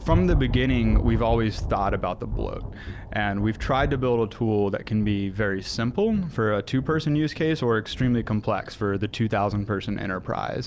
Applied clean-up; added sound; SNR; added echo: none; Thunder; 6 dB; none.